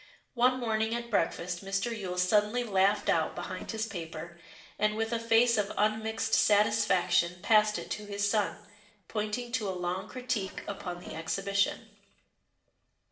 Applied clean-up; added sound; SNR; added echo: neural separator model SepFormer DNS4.